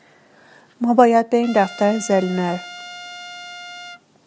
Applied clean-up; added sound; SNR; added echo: none; Trumpet; 16 dB; none.